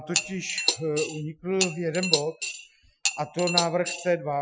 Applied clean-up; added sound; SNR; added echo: classical method Wiener filter.